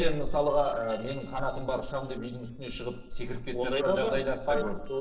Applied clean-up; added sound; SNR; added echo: neural separator model SepFormer DNS4.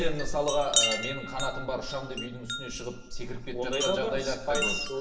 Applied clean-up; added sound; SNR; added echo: none; Wind chime; 4 dB; reverberation time 1.1 s.